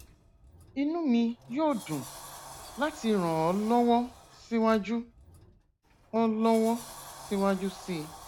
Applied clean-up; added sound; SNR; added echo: none; Sliding door; 19 dB; none.